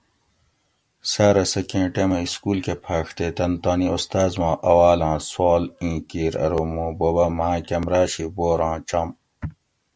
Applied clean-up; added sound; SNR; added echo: none; none; none; none.